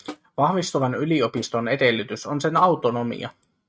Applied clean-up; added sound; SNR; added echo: neural mask model RNNoise.